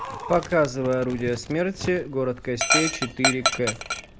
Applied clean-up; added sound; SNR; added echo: none; Dog; 3 dB; none.